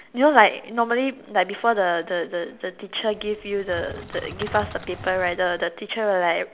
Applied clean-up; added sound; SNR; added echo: none; Crackle; 15 dB; none.